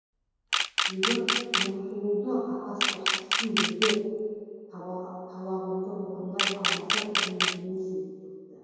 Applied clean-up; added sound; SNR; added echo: none; Camera; -3 dB; reverberation time 2.2 s.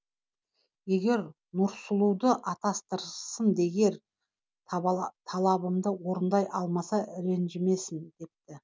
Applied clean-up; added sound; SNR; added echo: none; none; none; none.